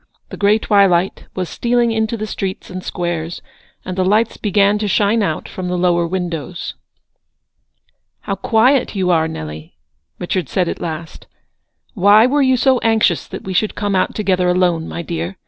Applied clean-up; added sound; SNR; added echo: none; none; none; none.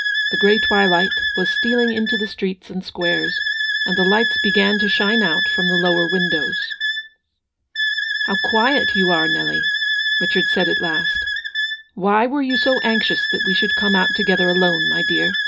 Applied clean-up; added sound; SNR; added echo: none; Wind instrument, woodwind instrument; -1 dB; reverberation time 0.3 s.